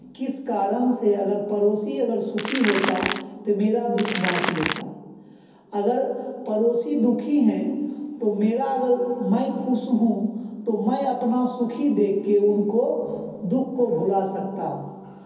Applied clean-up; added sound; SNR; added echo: none; Crackle; 3 dB; reverberation time 0.5 s.